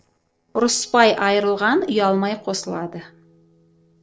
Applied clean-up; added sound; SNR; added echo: neural separator model SepFormer DNS4.